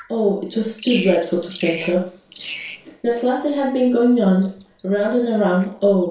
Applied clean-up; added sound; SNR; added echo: none; Bird vocalization, bird call, bird song; 16 dB; reverberation time 0.3 s.